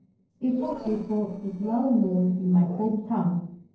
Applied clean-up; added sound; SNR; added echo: neural separator model SepFormer DNS4.